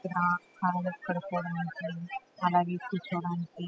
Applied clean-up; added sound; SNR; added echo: classical method spectral subtraction.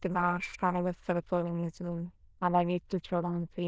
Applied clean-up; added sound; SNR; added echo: neural diffusion model UNIVERSE++.